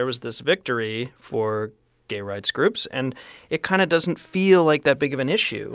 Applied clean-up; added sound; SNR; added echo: none; none; none; none.